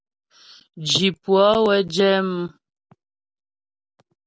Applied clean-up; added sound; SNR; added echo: none; none; none; none.